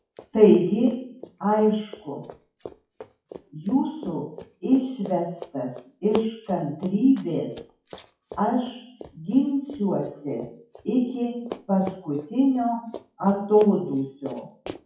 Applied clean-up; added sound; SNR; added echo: classical method WPE with log-MMSE.